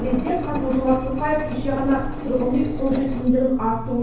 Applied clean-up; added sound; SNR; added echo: none; Engine; 7 dB; reverberation time 0.6 s.